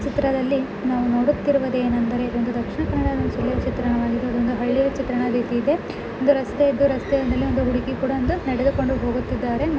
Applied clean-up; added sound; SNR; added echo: none; none; none; none.